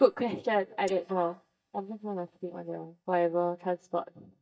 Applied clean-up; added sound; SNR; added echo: neural mask model DeepFilterNet 3.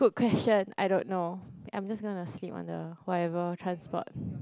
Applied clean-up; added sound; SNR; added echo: none; none; none; none.